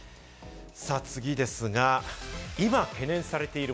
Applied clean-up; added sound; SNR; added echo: none; none; none; none.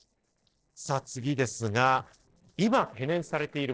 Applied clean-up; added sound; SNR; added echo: neural separator model SepFormer DNS4.